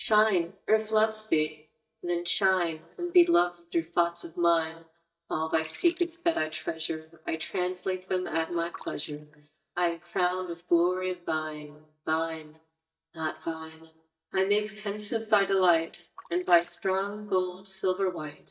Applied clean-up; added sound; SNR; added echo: neural mask model DeepFilterNet 3.